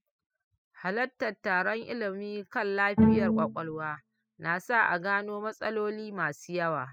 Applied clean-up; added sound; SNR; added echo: classical method spectral subtraction.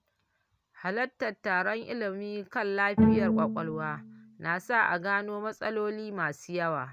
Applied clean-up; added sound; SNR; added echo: none; Bowed string instrument; -2 dB; none.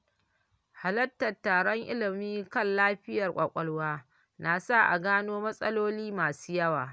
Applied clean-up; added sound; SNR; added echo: none; none; none; none.